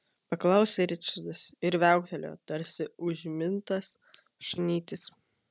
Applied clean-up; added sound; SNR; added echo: none; none; none; none.